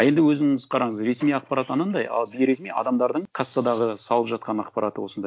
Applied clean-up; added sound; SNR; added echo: none; none; none; none.